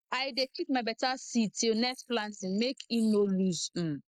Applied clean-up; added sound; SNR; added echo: neural mask model Resemble Enhance denoiser.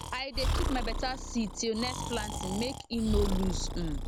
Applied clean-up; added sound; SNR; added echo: none; Breathing; 0 dB; none.